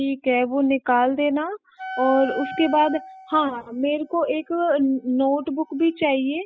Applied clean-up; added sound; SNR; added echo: classical method spectral subtraction.